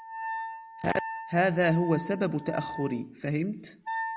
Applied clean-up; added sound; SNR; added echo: none; Wind instrument, woodwind instrument; 9 dB; none.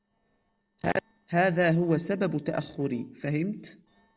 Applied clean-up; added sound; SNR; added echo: neural separator model SepFormer DNS4.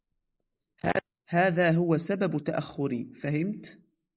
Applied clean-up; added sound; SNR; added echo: neural mask model Resemble Enhance denoiser.